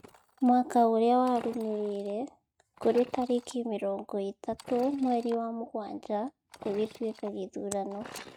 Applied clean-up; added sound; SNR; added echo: neural mask model RNNoise.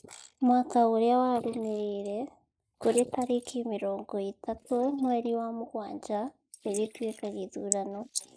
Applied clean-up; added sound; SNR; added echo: neural mask model Resemble Enhance denoiser.